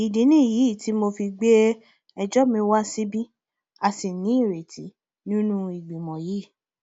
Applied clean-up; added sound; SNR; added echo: none; none; none; none.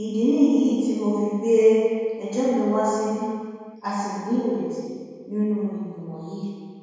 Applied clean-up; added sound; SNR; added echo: none; none; none; reverberation time 1.9 s.